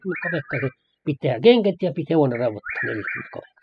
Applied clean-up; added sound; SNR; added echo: classical method spectral subtraction.